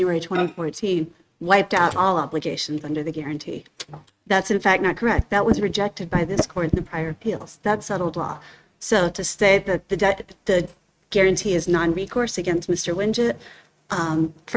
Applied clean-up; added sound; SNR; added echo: neural mask model RNNoise.